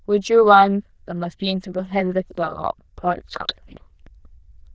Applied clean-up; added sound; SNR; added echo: neural diffusion model UNIVERSE++.